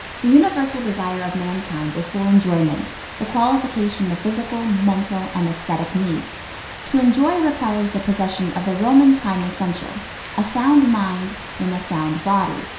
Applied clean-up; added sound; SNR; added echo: none; Rain; 13 dB; reverberation time 0.7 s.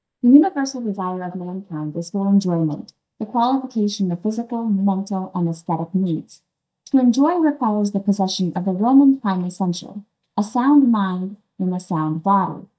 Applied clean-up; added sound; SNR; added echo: neural mask model DeepFilterNet 3.